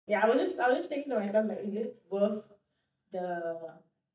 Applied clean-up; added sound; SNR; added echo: neural mask model DeepFilterNet 3.